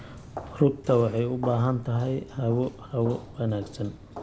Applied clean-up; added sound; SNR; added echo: none; Walk, footsteps; 15 dB; none.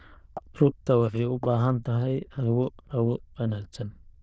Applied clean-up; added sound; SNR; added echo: neural diffusion model UNIVERSE++.